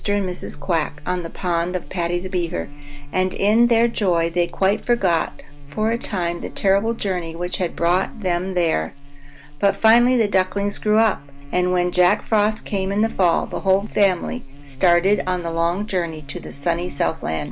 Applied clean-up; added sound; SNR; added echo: none; Buzz; 10 dB; none.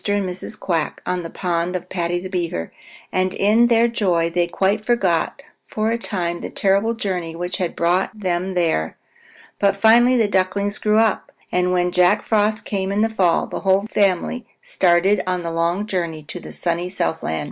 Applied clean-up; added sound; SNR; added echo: none; none; none; none.